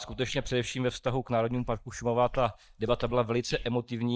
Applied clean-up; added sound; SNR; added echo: neural mask model DeepFilterNet 3.